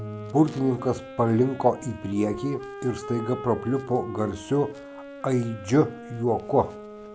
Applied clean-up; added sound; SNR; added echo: none; Wind instrument, woodwind instrument; 13 dB; none.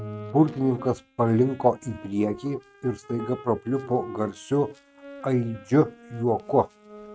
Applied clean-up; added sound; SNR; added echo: neural mask model RNNoise.